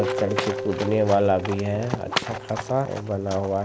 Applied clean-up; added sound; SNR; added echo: none; Livestock, farm animals, working animals + Guitar; 6 dB; none.